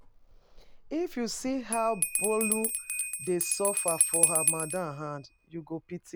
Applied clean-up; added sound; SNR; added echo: none; Bell; -1 dB; none.